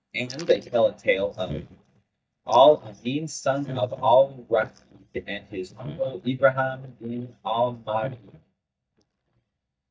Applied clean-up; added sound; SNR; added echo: neural mask model DeepFilterNet 3.